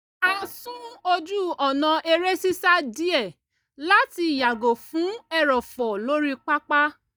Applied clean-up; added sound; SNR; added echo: neural mask model DeepFilterNet 3.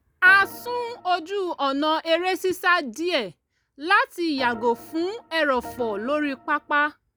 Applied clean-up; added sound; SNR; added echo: none; Organ; 19 dB; none.